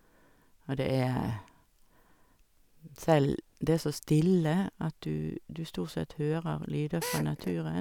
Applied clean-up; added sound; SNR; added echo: none; Drill; 8 dB; none.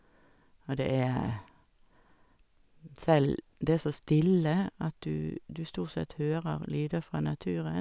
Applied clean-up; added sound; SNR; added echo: none; none; none; none.